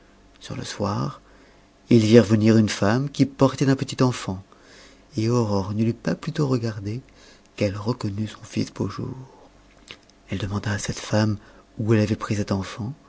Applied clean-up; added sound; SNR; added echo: none; none; none; none.